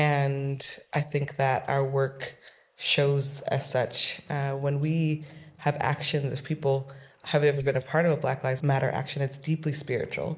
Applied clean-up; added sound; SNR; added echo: neural mask model Resemble Enhance denoiser.